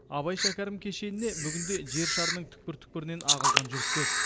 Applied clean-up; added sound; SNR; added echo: none; Camera; -4 dB; none.